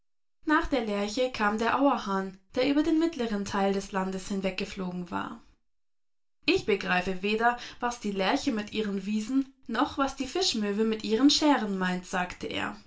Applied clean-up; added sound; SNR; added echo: none; none; none; reverberation time 0.2 s.